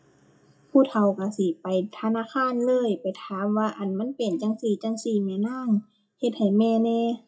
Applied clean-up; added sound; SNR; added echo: classical method WPE with log-MMSE.